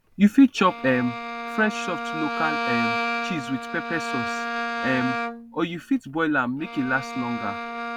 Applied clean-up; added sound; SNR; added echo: none; Bowed string instrument; 5 dB; none.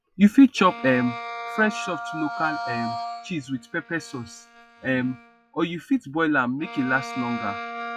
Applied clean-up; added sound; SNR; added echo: classical method log-MMSE.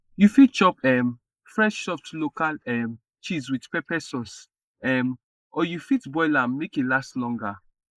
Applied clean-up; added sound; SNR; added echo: neural mask model Resemble Enhance denoiser.